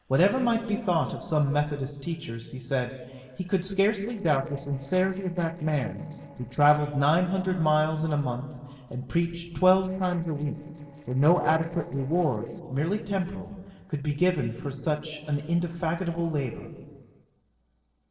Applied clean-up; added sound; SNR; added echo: neural separator model SepFormer DNS4.